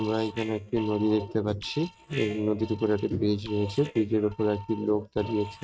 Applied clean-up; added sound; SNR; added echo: neural mask model RNNoise.